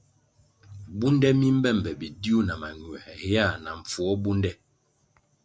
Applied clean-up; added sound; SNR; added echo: none; none; none; none.